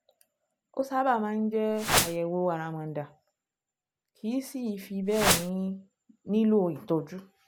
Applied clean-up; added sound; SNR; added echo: none; Whoosh, swoosh, swish; -4 dB; none.